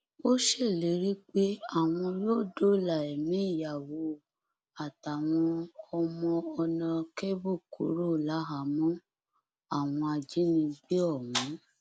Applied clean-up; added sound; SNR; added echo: none; none; none; none.